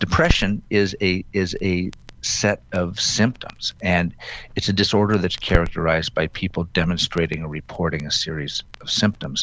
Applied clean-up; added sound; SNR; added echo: none; Crackle; 10 dB; none.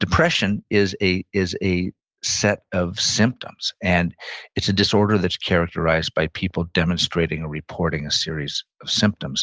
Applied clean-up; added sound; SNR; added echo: none; none; none; none.